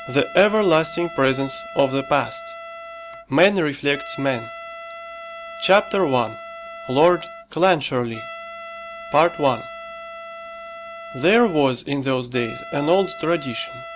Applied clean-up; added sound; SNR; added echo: none; Trumpet; 14 dB; none.